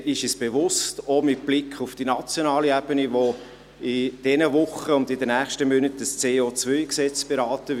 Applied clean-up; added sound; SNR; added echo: none; none; none; none.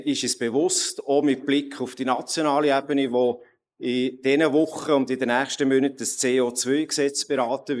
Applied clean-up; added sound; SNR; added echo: neural mask model Resemble Enhance denoiser.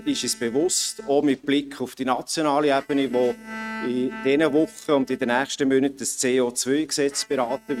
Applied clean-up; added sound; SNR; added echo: neural mask model RNNoise.